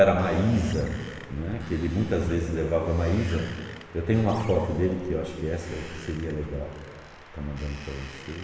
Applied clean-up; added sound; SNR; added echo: none; Wind; 18 dB; reverberation time 1.6 s.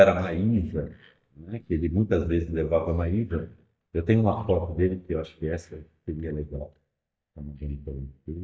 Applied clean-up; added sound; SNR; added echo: neural mask model DeepFilterNet 3.